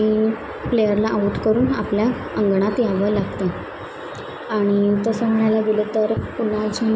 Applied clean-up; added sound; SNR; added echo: none; none; none; none.